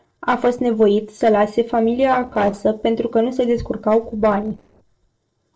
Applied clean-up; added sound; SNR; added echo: neural separator model SepFormer DNS4.